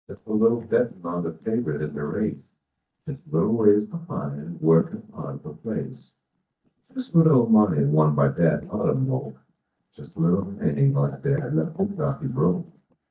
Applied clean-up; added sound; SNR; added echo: neural mask model DeepFilterNet 3.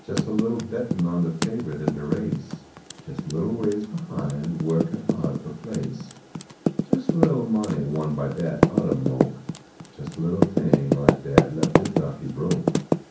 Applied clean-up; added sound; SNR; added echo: none; Typing; -1 dB; reverberation time 0.6 s.